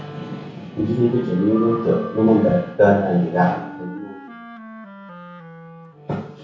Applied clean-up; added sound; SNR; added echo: none; Wind instrument, woodwind instrument; 18 dB; reverberation time 0.6 s.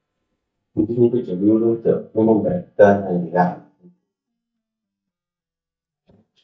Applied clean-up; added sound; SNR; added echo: neural mask model DeepFilterNet 3.